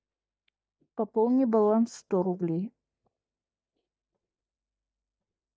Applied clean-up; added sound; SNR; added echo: neural mask model DeepFilterNet 3.